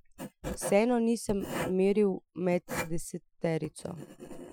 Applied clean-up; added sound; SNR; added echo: classical method Wiener filter.